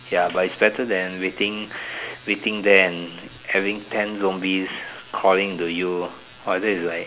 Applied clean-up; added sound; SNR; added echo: none; none; none; none.